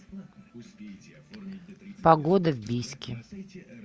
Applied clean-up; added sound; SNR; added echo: none; none; none; none.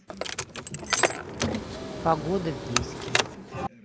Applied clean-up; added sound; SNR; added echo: none; Car; -4 dB; none.